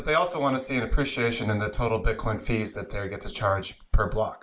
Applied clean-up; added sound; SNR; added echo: none; none; none; none.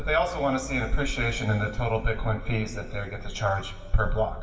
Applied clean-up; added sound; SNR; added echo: none; Idling / Engine starting / Motor vehicle (road); 13 dB; reverberation time 1.9 s.